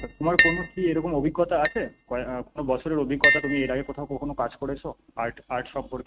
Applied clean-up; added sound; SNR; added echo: neural mask model RNNoise.